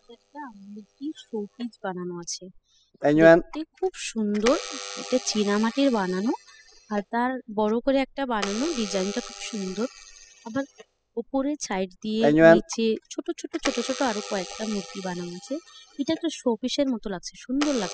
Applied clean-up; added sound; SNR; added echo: classical method spectral subtraction.